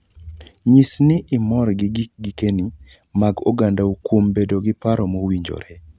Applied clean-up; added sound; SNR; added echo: none; none; none; none.